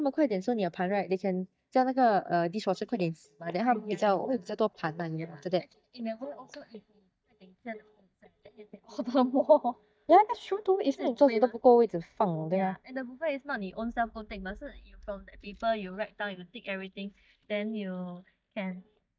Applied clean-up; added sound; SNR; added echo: neural mask model DeepFilterNet 3.